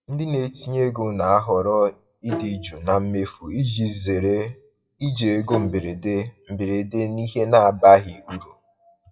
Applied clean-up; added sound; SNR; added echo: classical method WPE with log-MMSE.